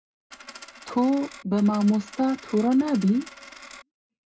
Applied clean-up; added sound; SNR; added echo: none; Coin (dropping); 19 dB; reverberation time 0.2 s.